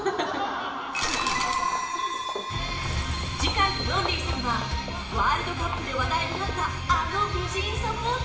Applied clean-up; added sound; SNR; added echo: none; Walk, footsteps; 16 dB; reverberation time 1.3 s.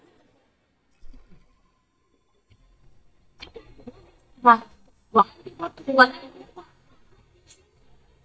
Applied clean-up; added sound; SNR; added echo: neural mask model DeepFilterNet 3.